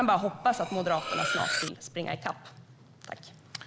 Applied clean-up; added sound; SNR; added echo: none; Cutlery, silverware; 4 dB; none.